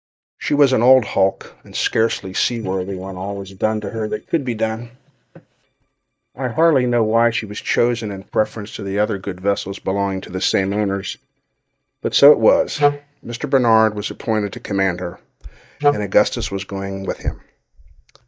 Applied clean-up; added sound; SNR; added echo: neural mask model DeepFilterNet 3.